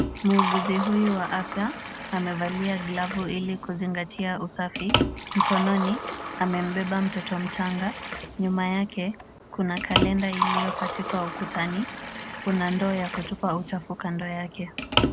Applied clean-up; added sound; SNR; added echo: none; Liquid; 3 dB; none.